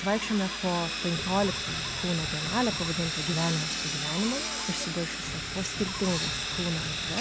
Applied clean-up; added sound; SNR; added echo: none; Sawing; 2 dB; none.